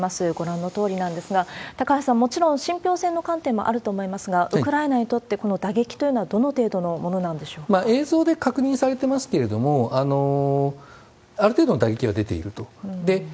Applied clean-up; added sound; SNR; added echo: none; none; none; none.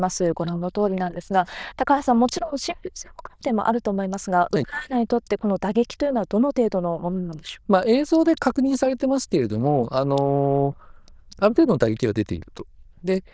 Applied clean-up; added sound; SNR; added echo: neural diffusion model UNIVERSE++.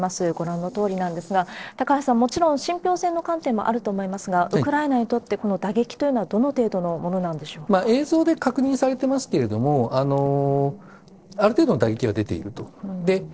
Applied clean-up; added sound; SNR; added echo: neural separator model SepFormer DNS4.